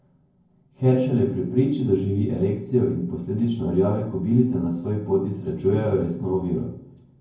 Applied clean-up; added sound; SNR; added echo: none; none; none; reverberation time 0.9 s.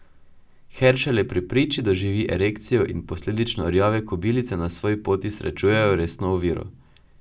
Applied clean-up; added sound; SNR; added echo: none; none; none; none.